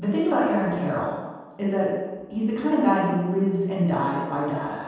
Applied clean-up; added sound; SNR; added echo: none; none; none; reverberation time 1.2 s.